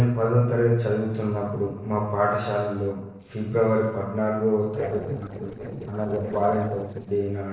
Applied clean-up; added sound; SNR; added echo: neural separator model SepFormer DNS4.